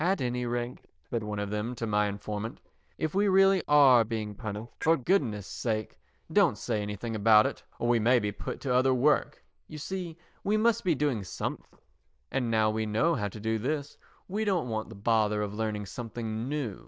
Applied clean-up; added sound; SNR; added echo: neural diffusion model UNIVERSE++.